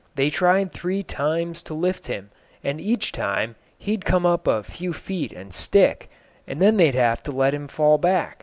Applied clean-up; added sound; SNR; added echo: none; none; none; none.